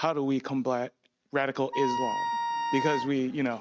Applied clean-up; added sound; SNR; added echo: neural mask model RNNoise.